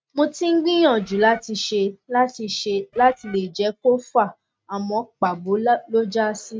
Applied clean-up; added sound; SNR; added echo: neural mask model RNNoise.